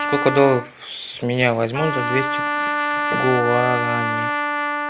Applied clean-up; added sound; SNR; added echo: none; Trumpet; 1 dB; none.